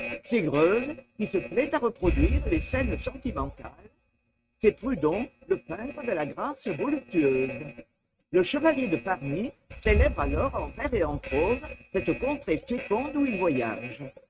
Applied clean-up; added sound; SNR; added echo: neural mask model RNNoise.